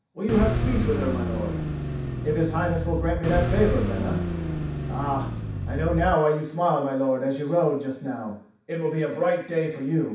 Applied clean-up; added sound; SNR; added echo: none; Car; 1 dB; reverberation time 0.7 s.